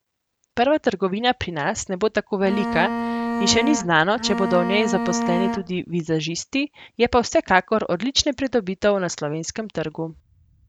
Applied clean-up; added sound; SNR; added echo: none; Bowed string instrument; 2 dB; none.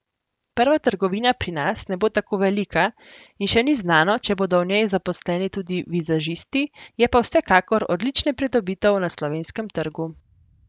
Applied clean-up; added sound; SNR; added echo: none; none; none; none.